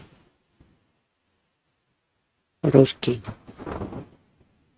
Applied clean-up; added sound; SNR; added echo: neural mask model RNNoise.